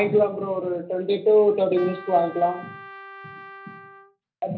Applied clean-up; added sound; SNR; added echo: none; Trumpet; 19 dB; reverberation time 0.3 s.